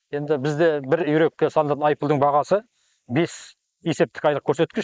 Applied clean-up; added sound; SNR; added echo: neural mask model Resemble Enhance denoiser.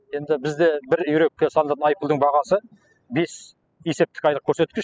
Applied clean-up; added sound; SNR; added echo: classical method spectral subtraction.